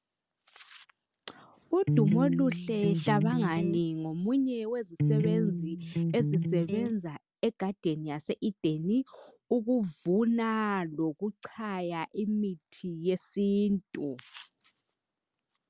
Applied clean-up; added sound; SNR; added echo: none; Electric guitar; -2 dB; none.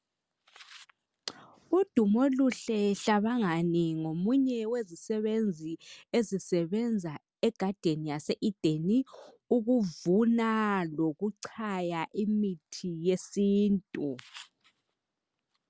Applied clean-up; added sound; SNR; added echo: none; none; none; none.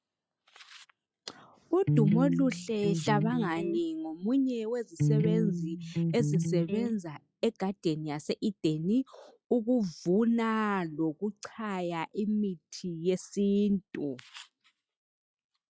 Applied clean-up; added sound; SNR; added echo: classical method log-MMSE.